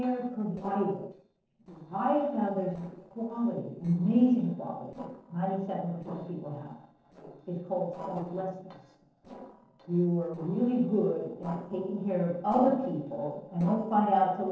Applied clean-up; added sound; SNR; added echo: neural separator model SepFormer DNS4.